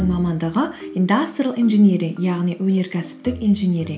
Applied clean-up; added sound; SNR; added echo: none; none; none; none.